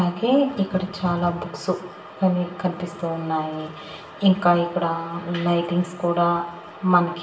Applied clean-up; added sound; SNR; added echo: none; none; none; reverberation time 0.7 s.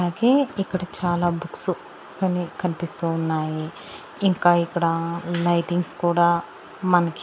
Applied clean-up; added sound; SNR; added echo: none; none; none; none.